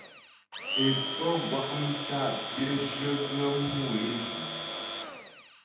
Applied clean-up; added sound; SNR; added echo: none; Domestic sounds, home sounds; 2 dB; reverberation time 0.8 s.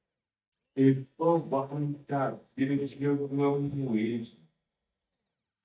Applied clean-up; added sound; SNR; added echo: neural mask model DeepFilterNet 3.